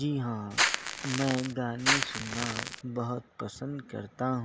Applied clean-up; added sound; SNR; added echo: none; Crackle; -3 dB; none.